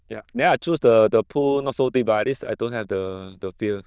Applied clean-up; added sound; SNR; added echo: neural diffusion model UNIVERSE++.